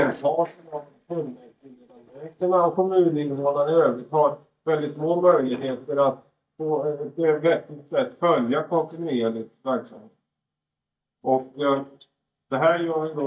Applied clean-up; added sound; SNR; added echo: neural mask model DeepFilterNet 3.